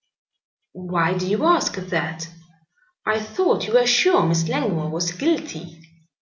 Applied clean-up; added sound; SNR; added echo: none; none; none; none.